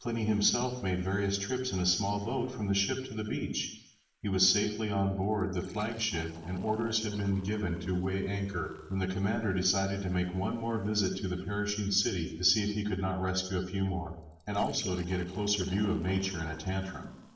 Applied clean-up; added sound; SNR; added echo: neural separator model SepFormer DNS4.